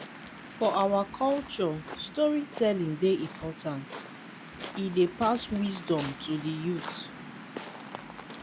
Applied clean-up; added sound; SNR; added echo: none; Waves, surf; 12 dB; none.